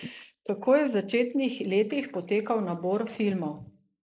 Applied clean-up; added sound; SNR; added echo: neural mask model Resemble Enhance denoiser.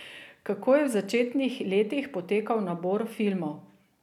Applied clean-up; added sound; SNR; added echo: none; none; none; none.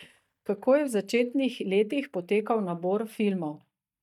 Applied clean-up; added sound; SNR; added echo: neural mask model DeepFilterNet 3.